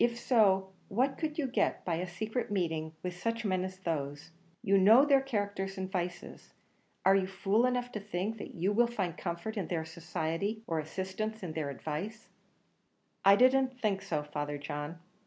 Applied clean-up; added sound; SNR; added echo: none; none; none; none.